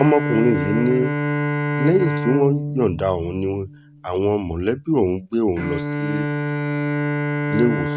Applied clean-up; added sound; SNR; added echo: neural mask model RNNoise.